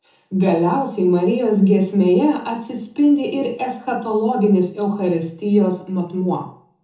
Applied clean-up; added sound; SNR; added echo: none; none; none; reverberation time 1.0 s.